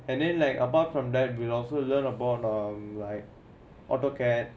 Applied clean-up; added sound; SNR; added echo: none; none; none; none.